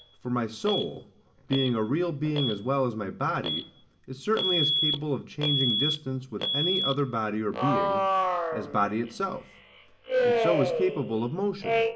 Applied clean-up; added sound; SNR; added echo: none; Alarm; 1 dB; reverberation time 0.5 s.